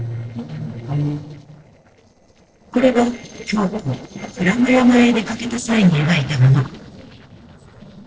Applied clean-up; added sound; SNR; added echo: neural separator model SepFormer DNS4.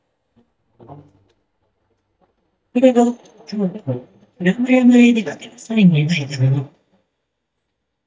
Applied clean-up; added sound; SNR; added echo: neural mask model DeepFilterNet 3.